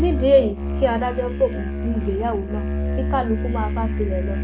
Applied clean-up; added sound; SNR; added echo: neural mask model RNNoise.